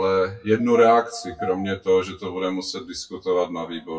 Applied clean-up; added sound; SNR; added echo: classical method WPE with log-MMSE.